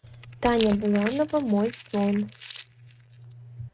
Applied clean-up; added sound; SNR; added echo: neural mask model RNNoise.